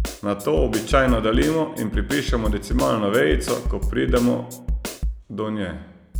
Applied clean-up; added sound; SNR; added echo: none; Snare drum; 4 dB; none.